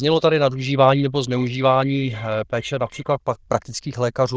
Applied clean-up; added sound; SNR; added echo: neural diffusion model UNIVERSE++.